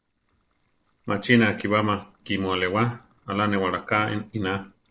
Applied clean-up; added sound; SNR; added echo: neural separator model SepFormer DNS4.